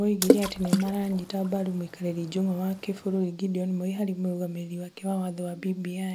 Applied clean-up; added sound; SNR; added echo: none; Water / Splash, splatter; 1 dB; none.